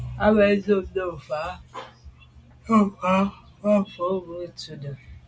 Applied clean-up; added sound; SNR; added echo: none; none; none; none.